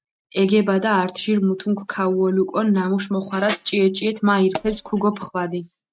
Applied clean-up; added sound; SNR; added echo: neural mask model RNNoise.